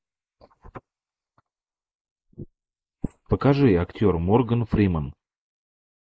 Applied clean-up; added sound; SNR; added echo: neural mask model Resemble Enhance denoiser.